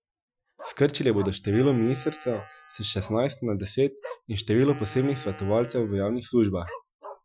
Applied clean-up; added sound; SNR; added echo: classical method Wiener filter.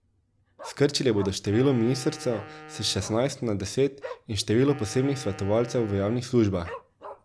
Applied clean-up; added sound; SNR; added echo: none; Wind instrument, woodwind instrument + Dog; 18 dB; none.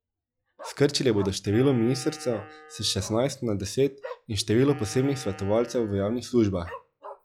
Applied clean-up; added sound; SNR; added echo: classical method log-MMSE.